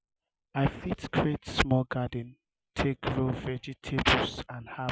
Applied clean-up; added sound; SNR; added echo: none; none; none; none.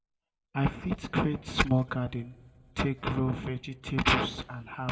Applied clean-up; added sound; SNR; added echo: none; none; none; reverberation time 1.1 s.